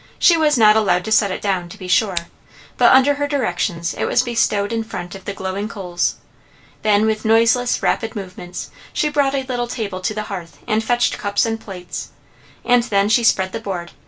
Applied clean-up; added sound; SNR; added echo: none; Scissors; 11 dB; reverberation time 0.2 s.